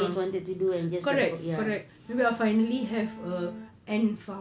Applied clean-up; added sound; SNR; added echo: none; Bowed string instrument; 15 dB; none.